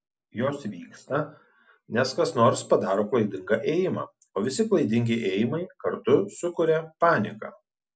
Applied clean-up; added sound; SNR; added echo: none; none; none; none.